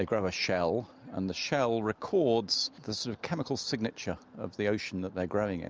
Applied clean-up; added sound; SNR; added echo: none; none; none; none.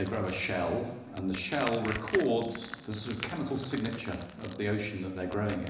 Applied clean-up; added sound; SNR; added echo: none; Crushing; 11 dB; reverberation time 1.0 s.